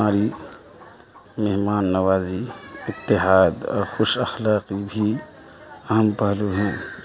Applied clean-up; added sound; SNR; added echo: none; none; none; none.